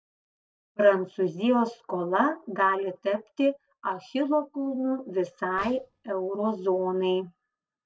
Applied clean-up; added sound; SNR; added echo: neural separator model SepFormer DNS4.